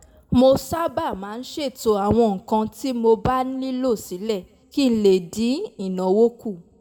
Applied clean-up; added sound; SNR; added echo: none; none; none; reverberation time 0.7 s.